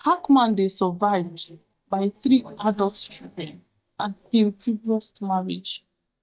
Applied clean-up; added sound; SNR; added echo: neural mask model DeepFilterNet 3.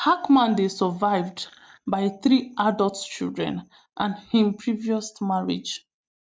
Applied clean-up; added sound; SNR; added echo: none; none; none; none.